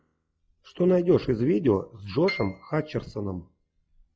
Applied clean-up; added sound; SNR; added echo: classical method log-MMSE.